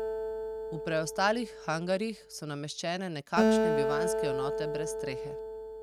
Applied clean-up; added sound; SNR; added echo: none; Acoustic guitar; -2 dB; none.